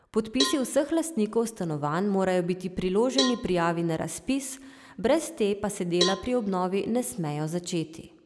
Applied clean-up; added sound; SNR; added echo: none; Cowbell; 9 dB; none.